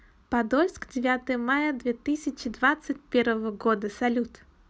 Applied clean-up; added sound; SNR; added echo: none; none; none; none.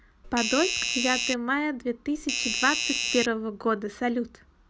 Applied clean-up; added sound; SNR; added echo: none; Doorbell; 0 dB; none.